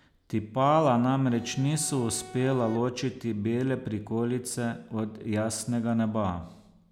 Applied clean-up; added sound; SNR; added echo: none; Bowed string instrument; 18 dB; none.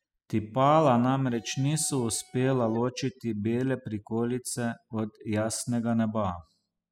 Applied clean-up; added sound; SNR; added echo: classical method spectral subtraction.